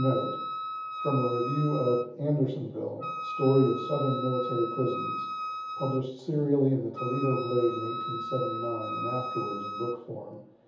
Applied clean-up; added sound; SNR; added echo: none; Wind instrument, woodwind instrument; 7 dB; reverberation time 0.7 s.